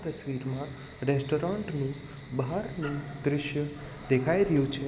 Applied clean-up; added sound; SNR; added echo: none; none; none; none.